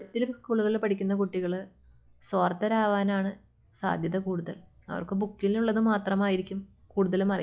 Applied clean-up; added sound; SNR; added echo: classical method log-MMSE.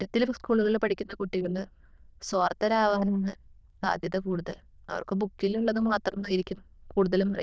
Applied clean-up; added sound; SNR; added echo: neural diffusion model UNIVERSE++.